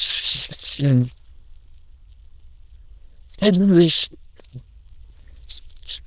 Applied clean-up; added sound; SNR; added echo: neural diffusion model UNIVERSE++.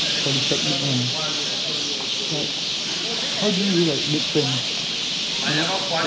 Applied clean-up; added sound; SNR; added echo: none; Bird; -4 dB; none.